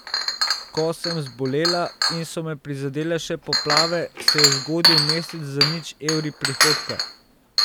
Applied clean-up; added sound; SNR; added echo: none; Chink, clink; -3 dB; none.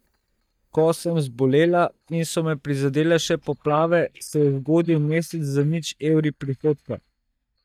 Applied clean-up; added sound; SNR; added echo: neural mask model DeepFilterNet 3.